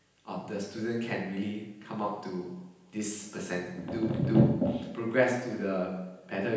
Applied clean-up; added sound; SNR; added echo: none; none; none; reverberation time 0.9 s.